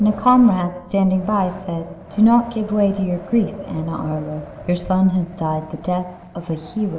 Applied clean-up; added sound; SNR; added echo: none; Wind; 17 dB; reverberation time 2.9 s.